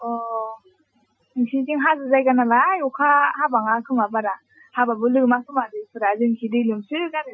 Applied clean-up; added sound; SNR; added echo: classical method Wiener filter.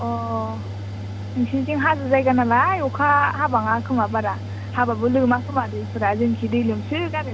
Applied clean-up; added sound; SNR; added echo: none; Mechanical fan; 8 dB; none.